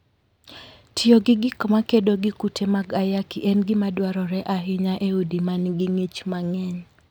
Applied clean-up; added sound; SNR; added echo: none; none; none; none.